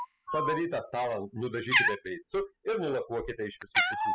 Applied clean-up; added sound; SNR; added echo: classical method spectral subtraction.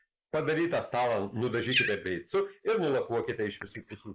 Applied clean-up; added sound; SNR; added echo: neural mask model Resemble Enhance denoiser.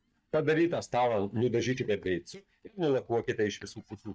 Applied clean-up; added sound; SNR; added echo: neural mask model DeepFilterNet 3.